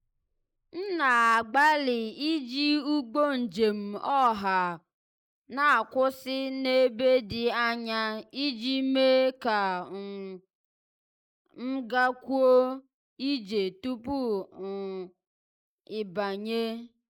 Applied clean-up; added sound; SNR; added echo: neural mask model Resemble Enhance denoiser.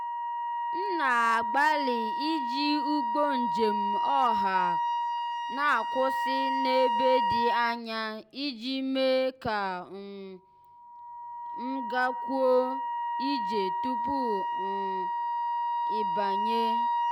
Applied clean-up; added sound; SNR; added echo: none; Wind instrument, woodwind instrument; -1 dB; none.